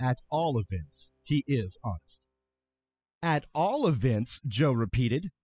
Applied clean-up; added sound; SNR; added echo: classical method spectral subtraction.